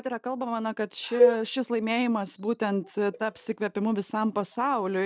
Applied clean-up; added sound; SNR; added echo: neural mask model DeepFilterNet 3.